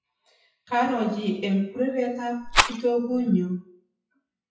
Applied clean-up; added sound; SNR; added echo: classical method WPE with log-MMSE.